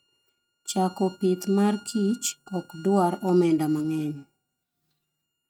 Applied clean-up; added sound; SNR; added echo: neural mask model RNNoise.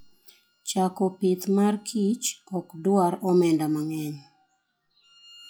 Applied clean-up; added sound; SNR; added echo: classical method log-MMSE.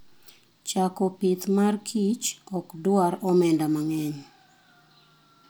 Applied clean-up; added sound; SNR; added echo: none; none; none; none.